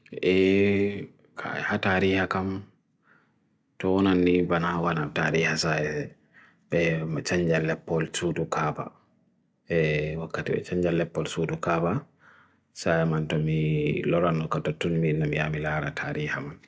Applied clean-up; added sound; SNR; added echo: none; none; none; none.